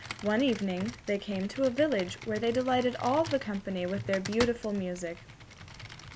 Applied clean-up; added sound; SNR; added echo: none; Computer keyboard; 12 dB; none.